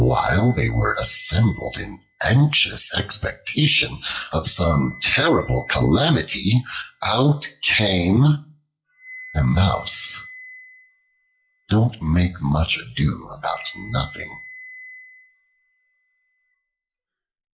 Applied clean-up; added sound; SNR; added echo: classical method log-MMSE.